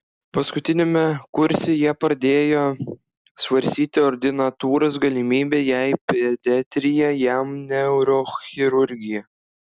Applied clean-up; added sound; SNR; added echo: none; none; none; none.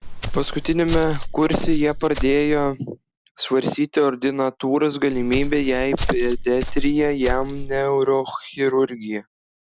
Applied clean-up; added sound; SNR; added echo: none; Walk, footsteps; 4 dB; none.